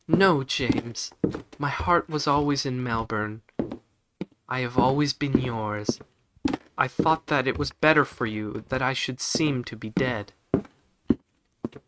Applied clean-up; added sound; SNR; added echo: neural mask model RNNoise.